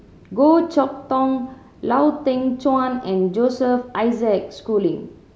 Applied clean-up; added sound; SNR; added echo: none; none; none; none.